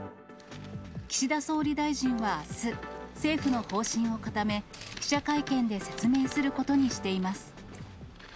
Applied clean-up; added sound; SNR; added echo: none; Bowed string instrument; 20 dB; none.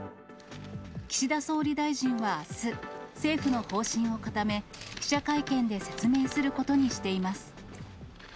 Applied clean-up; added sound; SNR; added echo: none; none; none; none.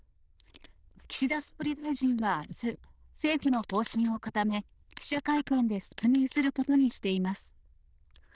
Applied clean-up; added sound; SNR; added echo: neural diffusion model UNIVERSE++.